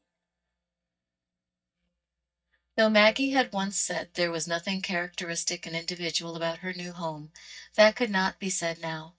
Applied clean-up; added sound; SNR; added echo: neural mask model DeepFilterNet 3.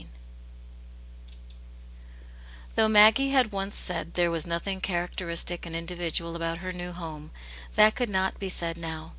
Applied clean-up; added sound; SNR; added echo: none; none; none; none.